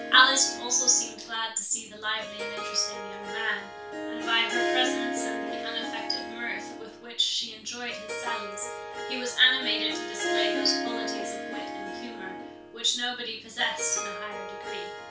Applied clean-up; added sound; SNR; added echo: none; Harp; 5 dB; reverberation time 0.3 s.